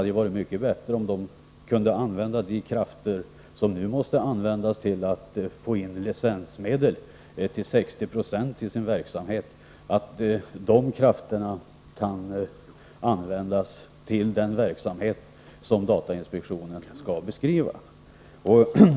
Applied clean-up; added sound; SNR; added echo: none; none; none; none.